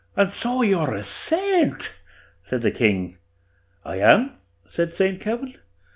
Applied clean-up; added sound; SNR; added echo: none; none; none; none.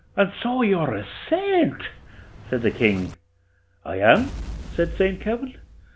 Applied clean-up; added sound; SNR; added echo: none; Explosion; 15 dB; none.